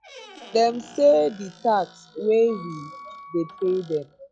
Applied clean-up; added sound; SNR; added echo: classical method log-MMSE.